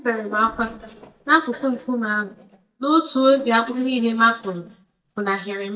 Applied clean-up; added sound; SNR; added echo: neural mask model DeepFilterNet 3.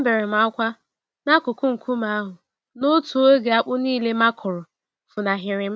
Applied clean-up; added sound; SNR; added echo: none; none; none; none.